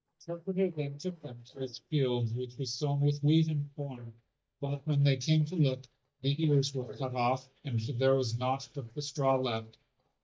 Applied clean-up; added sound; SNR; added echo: neural mask model DeepFilterNet 3.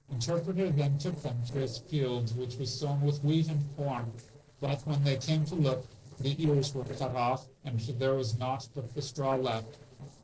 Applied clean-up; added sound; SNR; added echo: neural separator model SepFormer DNS4.